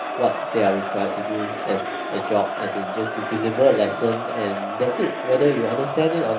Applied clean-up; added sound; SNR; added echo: none; Crowd; 5 dB; reverberation time 0.3 s.